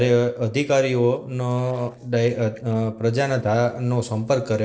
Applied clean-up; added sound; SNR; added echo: neural separator model SepFormer DNS4.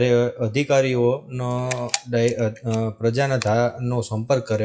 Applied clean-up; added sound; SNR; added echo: classical method WPE with log-MMSE.